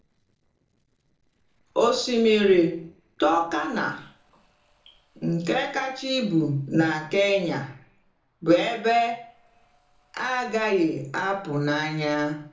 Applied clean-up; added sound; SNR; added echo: neural separator model SepFormer DNS4.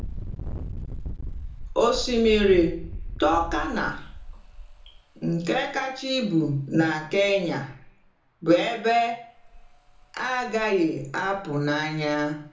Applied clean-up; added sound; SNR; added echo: none; Engine; 12 dB; reverberation time 0.6 s.